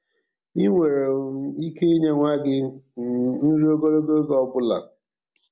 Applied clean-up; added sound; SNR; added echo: none; none; none; none.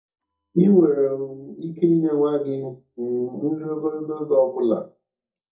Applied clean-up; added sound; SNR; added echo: neural mask model DeepFilterNet 3.